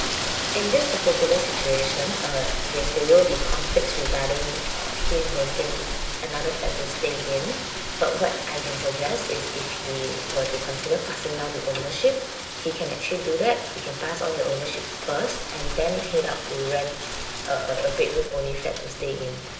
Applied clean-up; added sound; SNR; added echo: none; Rain; 3 dB; reverberation time 0.9 s.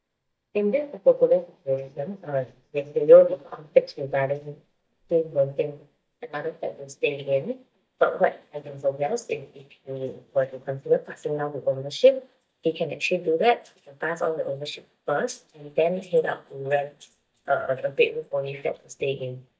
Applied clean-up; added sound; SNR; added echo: neural mask model DeepFilterNet 3.